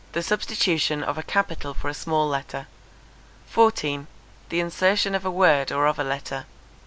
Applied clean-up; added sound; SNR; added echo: none; none; none; none.